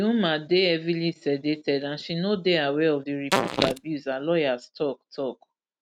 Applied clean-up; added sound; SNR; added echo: neural mask model RNNoise.